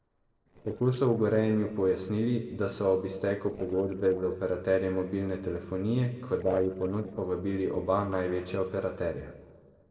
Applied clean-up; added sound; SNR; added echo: neural separator model SepFormer DNS4.